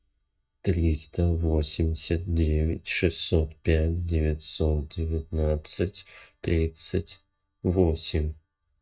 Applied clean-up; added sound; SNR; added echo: neural mask model DeepFilterNet 3.